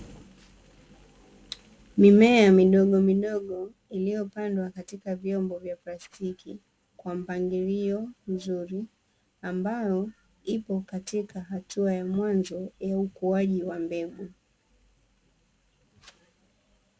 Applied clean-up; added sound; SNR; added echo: none; none; none; none.